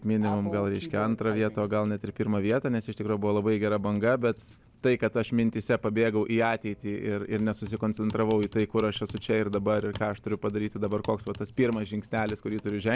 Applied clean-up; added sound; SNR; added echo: none; Typing; 18 dB; none.